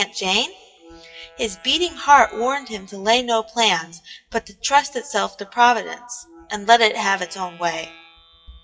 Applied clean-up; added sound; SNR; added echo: classical method WPE with log-MMSE.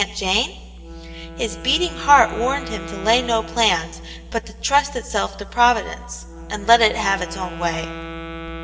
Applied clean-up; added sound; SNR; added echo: none; Wind instrument, woodwind instrument; 15 dB; reverberation time 1.8 s.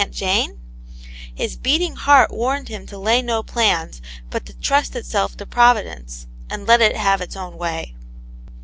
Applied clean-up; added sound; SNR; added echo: none; none; none; none.